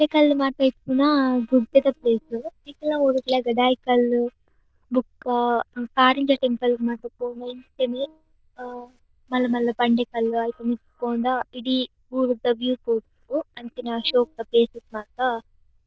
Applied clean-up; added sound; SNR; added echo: neural diffusion model UNIVERSE++.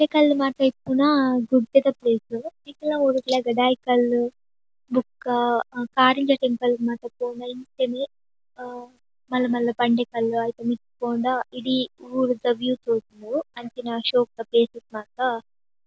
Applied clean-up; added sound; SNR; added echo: none; none; none; none.